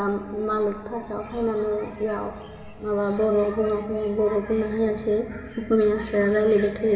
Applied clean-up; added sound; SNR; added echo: none; none; none; reverberation time 2.4 s.